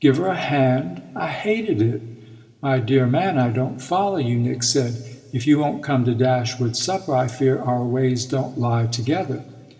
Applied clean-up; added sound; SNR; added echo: none; none; none; reverberation time 1.3 s.